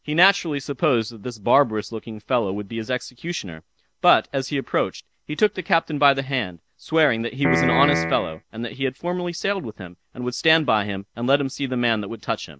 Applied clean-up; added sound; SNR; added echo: none; Piano; -1 dB; none.